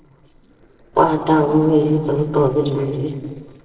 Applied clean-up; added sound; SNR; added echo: neural separator model SepFormer DNS4.